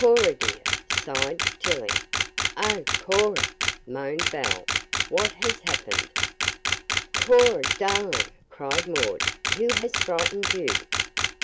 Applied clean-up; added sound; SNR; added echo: none; Camera; 0 dB; none.